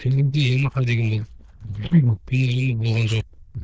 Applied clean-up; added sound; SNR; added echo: neural diffusion model UNIVERSE++.